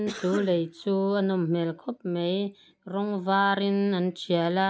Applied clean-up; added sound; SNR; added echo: none; Cough; 13 dB; none.